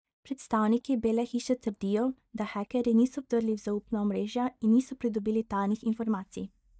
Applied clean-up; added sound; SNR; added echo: neural mask model DeepFilterNet 3.